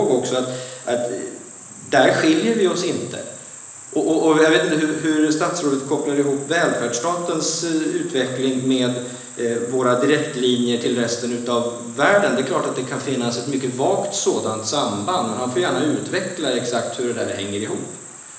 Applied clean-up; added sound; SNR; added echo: none; Cricket; 15 dB; reverberation time 1.0 s.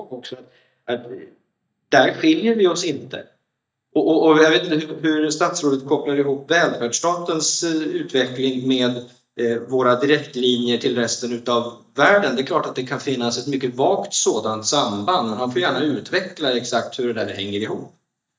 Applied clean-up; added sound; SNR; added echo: neural mask model DeepFilterNet 3.